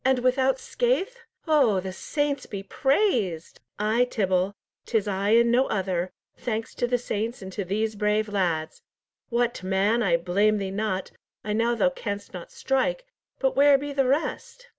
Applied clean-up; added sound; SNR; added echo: none; none; none; none.